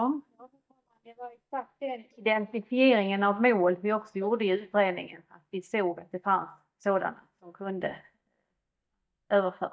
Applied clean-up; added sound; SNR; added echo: neural mask model DeepFilterNet 3.